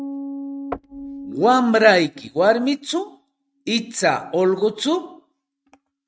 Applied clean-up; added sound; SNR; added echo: neural mask model RNNoise.